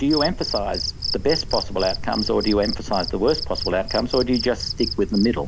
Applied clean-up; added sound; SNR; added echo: none; Cricket; 5 dB; none.